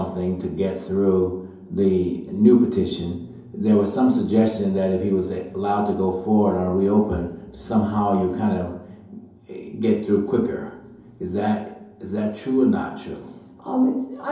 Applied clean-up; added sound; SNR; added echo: none; none; none; reverberation time 2.8 s.